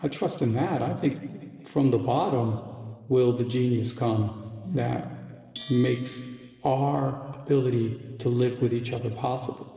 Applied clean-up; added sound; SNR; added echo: neural separator model SepFormer DNS4.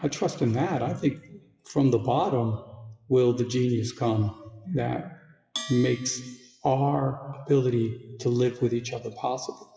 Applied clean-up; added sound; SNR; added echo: classical method WPE with log-MMSE.